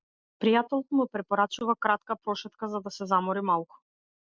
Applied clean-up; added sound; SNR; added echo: none; none; none; none.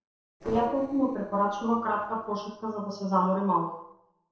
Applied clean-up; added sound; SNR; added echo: neural separator model SepFormer DNS4.